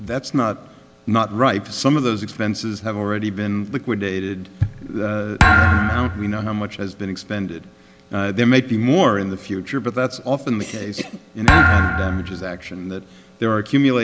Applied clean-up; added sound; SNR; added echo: none; Thump, thud; -3 dB; none.